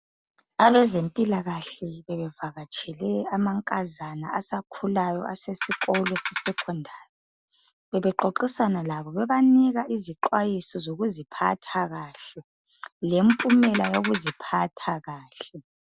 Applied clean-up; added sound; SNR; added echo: none; Ratchet, pawl; 6 dB; none.